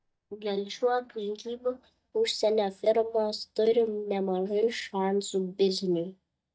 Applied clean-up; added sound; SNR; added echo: neural mask model DeepFilterNet 3.